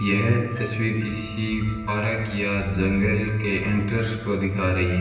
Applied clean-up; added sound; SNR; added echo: none; Wind chime; 17 dB; reverberation time 1.2 s.